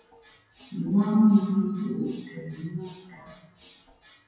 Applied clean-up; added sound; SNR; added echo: classical method WPE with log-MMSE.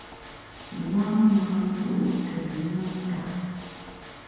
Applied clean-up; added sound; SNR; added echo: none; Water / Mechanisms; 16 dB; reverberation time 2.1 s.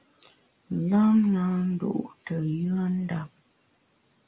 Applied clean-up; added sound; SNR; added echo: none; none; none; none.